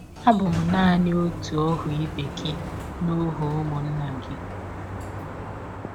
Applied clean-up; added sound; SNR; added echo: none; Sliding door; 7 dB; none.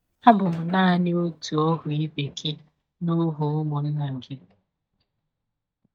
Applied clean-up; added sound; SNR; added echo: neural mask model DeepFilterNet 3.